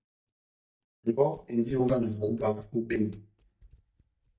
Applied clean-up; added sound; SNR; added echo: neural mask model DeepFilterNet 3.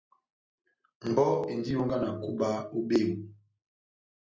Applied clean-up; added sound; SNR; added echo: none; none; none; none.